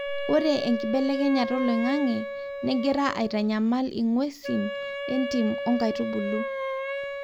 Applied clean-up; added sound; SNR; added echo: none; Wind instrument, woodwind instrument; 6 dB; none.